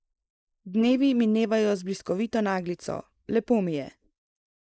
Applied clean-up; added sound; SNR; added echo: neural mask model Resemble Enhance denoiser.